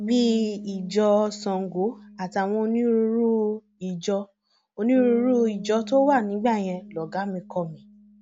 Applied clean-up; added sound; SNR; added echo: none; Bass guitar; 16 dB; none.